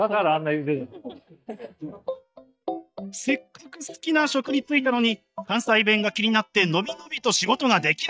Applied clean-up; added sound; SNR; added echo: neural mask model DeepFilterNet 3.